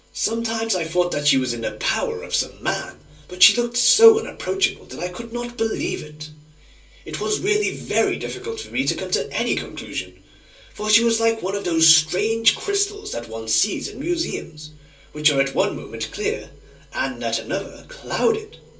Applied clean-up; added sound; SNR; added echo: none; none; none; reverberation time 0.3 s.